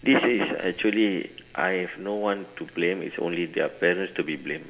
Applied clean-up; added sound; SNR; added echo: none; none; none; reverberation time 0.8 s.